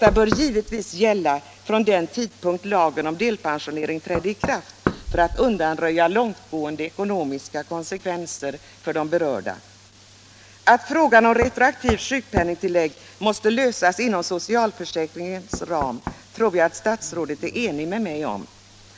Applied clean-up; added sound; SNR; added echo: none; Knock; 12 dB; none.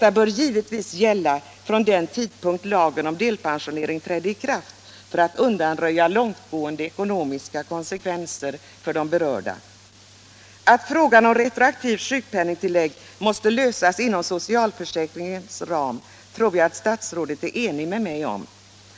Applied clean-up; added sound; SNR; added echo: none; none; none; none.